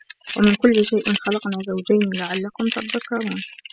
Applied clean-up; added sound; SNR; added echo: classical method spectral subtraction.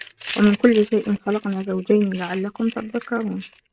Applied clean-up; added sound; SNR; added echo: neural mask model RNNoise.